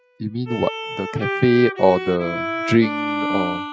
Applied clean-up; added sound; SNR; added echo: classical method spectral subtraction.